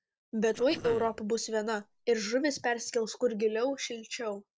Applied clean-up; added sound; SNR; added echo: neural separator model SepFormer DNS4.